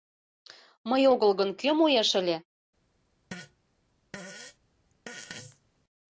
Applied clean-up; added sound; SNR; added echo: none; Fart; 18 dB; none.